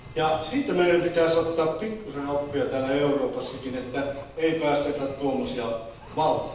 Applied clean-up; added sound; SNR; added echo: none; Engine; 17 dB; reverberation time 0.9 s.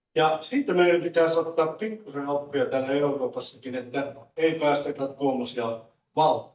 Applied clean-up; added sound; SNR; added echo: neural mask model DeepFilterNet 3.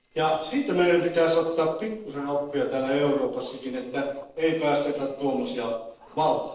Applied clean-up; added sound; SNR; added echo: neural separator model SepFormer DNS4.